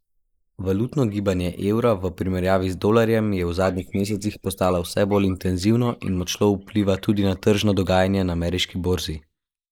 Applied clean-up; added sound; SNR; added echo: neural mask model Resemble Enhance denoiser.